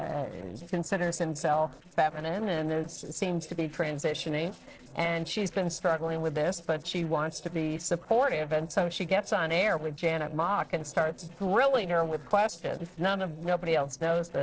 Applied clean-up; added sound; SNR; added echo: neural separator model SepFormer DNS4.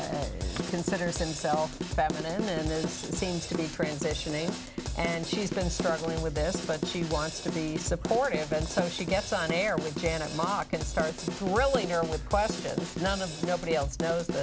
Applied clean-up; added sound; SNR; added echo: none; Drum / Drum kit; 4 dB; none.